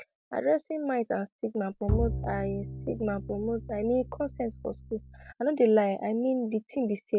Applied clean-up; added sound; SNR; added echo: none; Bowed string instrument; 6 dB; none.